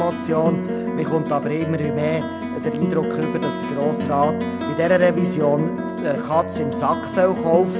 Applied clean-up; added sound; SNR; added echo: none; Plucked string instrument; 3 dB; none.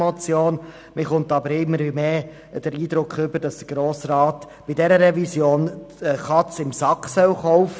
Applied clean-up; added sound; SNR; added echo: none; none; none; none.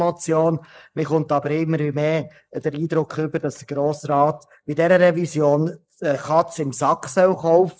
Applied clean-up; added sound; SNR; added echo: neural mask model Resemble Enhance denoiser.